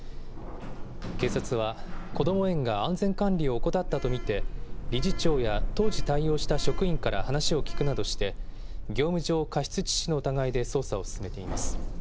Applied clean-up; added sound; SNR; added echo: none; Sliding door; 0 dB; none.